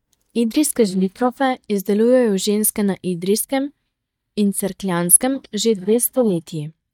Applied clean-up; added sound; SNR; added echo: neural mask model DeepFilterNet 3.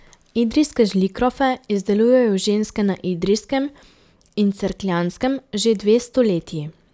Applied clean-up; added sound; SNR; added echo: none; none; none; none.